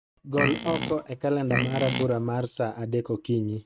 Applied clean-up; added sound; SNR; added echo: neural mask model RNNoise.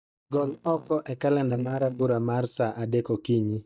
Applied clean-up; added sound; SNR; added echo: neural mask model DeepFilterNet 3.